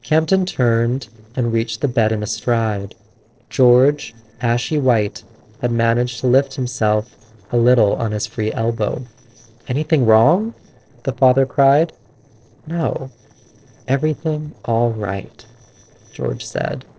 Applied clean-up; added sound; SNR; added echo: neural separator model SepFormer DNS4.